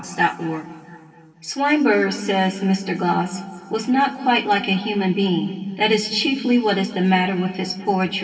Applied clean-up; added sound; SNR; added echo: none; none; none; reverberation time 2.3 s.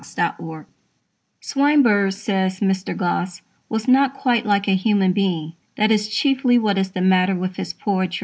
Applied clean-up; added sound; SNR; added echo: none; none; none; none.